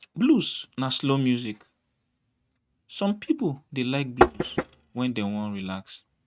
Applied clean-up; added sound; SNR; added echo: neural mask model RNNoise.